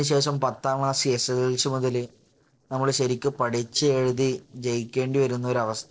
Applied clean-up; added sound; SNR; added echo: neural separator model SepFormer DNS4.